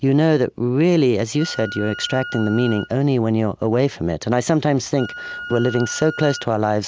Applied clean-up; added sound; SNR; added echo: none; Wind instrument, woodwind instrument; 15 dB; none.